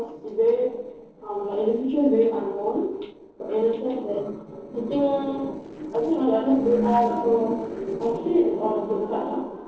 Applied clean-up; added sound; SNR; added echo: neural separator model SepFormer DNS4.